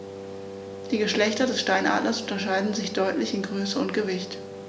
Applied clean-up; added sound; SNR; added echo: none; Wind instrument, woodwind instrument; 11 dB; none.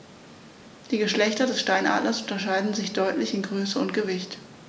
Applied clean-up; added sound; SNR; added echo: none; none; none; none.